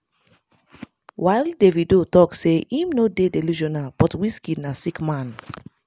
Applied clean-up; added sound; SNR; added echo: none; none; none; none.